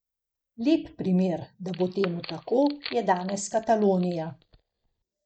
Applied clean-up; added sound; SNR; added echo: neural mask model DeepFilterNet 3.